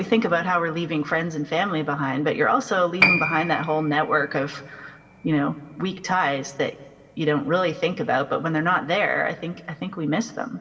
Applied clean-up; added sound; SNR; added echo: none; Piano; 9 dB; reverberation time 1.3 s.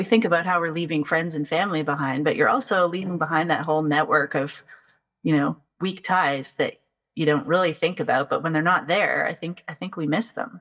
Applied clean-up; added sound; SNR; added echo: neural mask model DeepFilterNet 3.